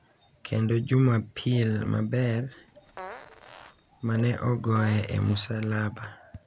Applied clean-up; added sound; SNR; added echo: none; Fart; 19 dB; none.